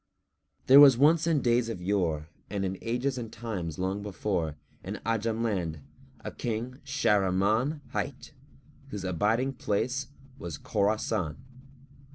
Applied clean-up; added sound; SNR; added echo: none; none; none; none.